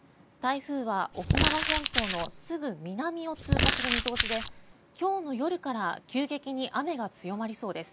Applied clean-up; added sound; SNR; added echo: none; Crumpling, crinkling; -4 dB; none.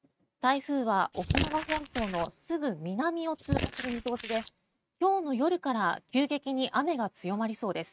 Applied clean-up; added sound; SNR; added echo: neural mask model RNNoise.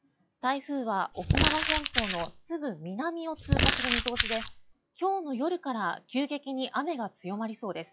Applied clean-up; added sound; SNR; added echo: classical method log-MMSE.